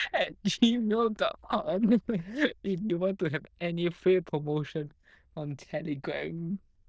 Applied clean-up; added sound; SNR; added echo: neural diffusion model UNIVERSE++.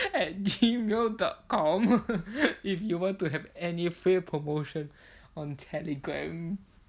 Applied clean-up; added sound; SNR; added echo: none; none; none; none.